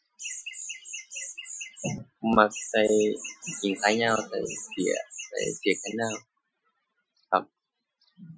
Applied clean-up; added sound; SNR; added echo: classical method Wiener filter.